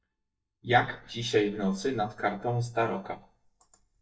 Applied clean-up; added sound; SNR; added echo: neural mask model DeepFilterNet 3.